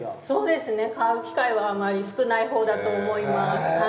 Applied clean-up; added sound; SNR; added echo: none; Electric guitar; 19 dB; reverberation time 1.1 s.